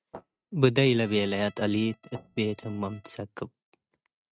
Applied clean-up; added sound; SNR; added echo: neural mask model RNNoise.